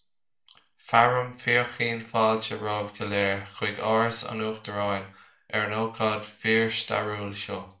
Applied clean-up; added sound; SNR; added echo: none; none; none; reverberation time 0.3 s.